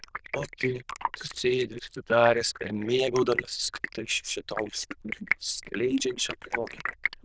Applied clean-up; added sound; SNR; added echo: neural diffusion model UNIVERSE++.